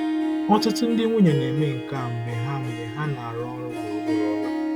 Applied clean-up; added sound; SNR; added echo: none; Harp; 3 dB; none.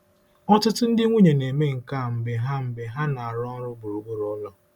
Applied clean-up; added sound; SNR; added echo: none; none; none; none.